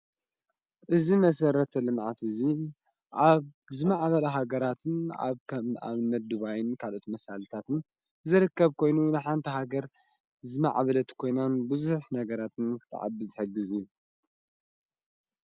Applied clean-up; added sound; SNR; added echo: none; none; none; none.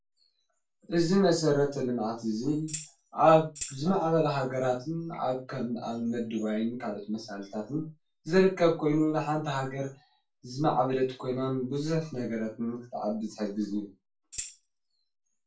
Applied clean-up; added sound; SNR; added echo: none; Tambourine; 13 dB; reverberation time 0.2 s.